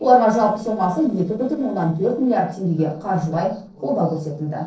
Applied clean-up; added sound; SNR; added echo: neural separator model SepFormer DNS4.